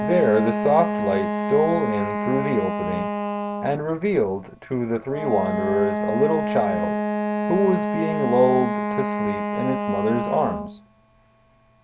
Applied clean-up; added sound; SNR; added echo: none; Wind instrument, woodwind instrument; 2 dB; none.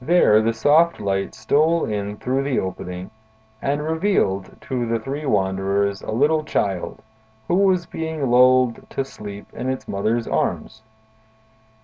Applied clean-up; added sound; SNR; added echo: none; none; none; none.